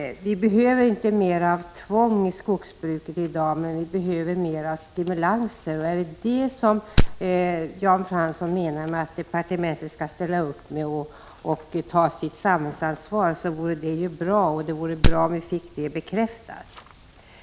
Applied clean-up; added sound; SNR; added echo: none; Wood; -5 dB; none.